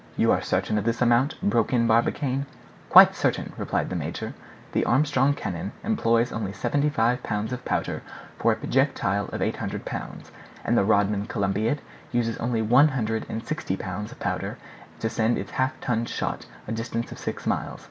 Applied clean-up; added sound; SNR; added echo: none; none; none; none.